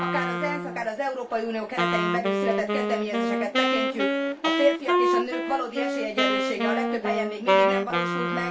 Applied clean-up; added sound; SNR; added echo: none; Wind instrument, woodwind instrument; -4 dB; reverberation time 0.2 s.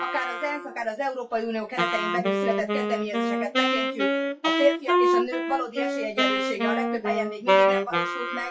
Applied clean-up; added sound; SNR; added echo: classical method WPE with log-MMSE.